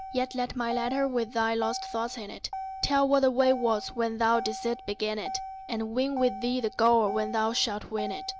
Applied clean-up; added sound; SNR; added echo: none; Motor vehicle (road); 12 dB; none.